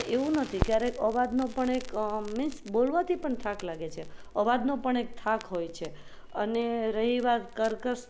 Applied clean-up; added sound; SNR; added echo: none; Crackle; 10 dB; none.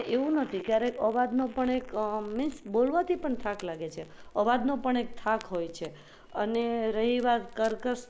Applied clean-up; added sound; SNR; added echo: neural mask model Resemble Enhance denoiser.